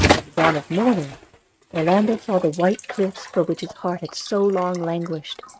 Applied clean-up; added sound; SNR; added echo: neural mask model RNNoise.